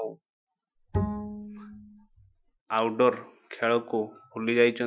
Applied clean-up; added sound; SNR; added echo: classical method Wiener filter.